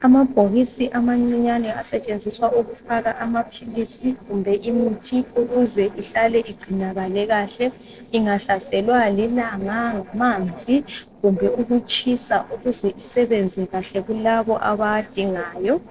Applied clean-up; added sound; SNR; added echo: neural separator model SepFormer DNS4.